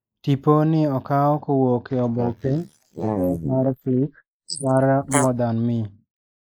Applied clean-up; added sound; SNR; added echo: neural mask model Resemble Enhance denoiser.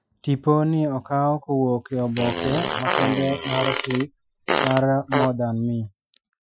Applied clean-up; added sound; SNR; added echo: classical method Wiener filter.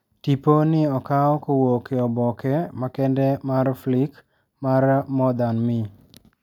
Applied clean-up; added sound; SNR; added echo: none; none; none; none.